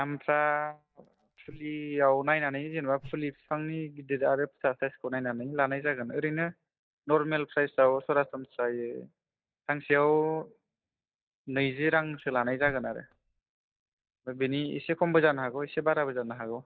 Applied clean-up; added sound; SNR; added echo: neural mask model DeepFilterNet 3.